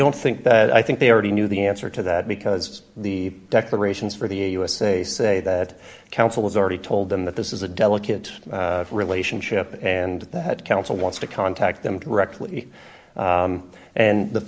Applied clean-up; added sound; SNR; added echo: none; none; none; none.